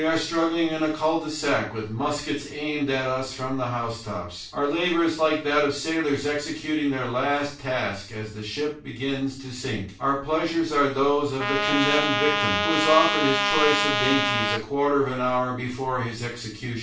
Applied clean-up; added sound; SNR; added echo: none; Trumpet; -1 dB; reverberation time 0.3 s.